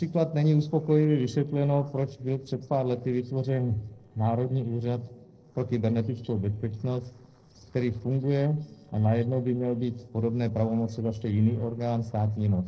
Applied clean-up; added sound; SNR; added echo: neural separator model SepFormer DNS4.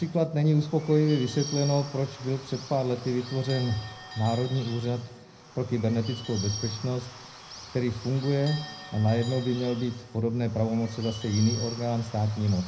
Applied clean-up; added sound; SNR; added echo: none; Bird / Bell; 15 dB; reverberation time 0.4 s.